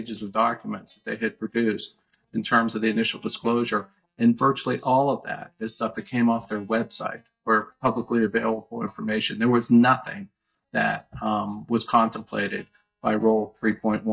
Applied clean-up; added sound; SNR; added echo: neural mask model DeepFilterNet 3.